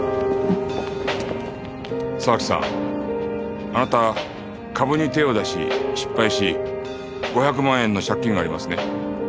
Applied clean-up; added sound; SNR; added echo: none; none; none; none.